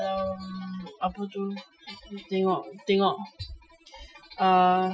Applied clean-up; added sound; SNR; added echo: classical method Wiener filter.